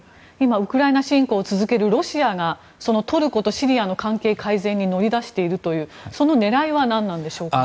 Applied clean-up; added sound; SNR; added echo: none; none; none; none.